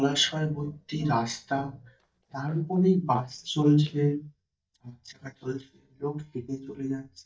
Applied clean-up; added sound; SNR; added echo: neural mask model DeepFilterNet 3.